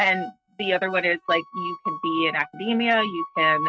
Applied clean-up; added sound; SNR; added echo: neural mask model RNNoise.